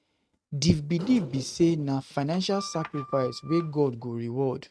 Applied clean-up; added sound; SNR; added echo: neural mask model RNNoise.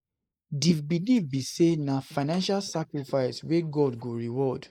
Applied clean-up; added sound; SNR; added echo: neural mask model Resemble Enhance denoiser.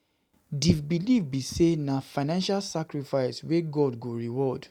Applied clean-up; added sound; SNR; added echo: none; none; none; none.